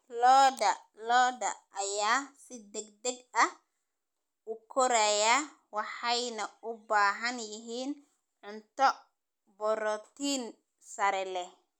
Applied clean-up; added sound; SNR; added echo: none; none; none; none.